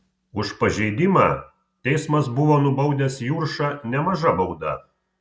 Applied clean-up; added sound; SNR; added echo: none; none; none; none.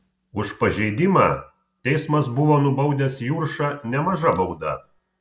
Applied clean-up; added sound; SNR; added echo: none; Rattle; 18 dB; none.